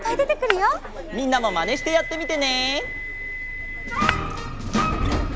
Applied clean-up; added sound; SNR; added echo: none; Subway, metro, underground + Shatter; 4 dB; none.